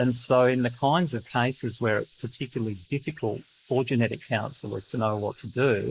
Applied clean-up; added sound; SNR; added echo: neural mask model Resemble Enhance denoiser.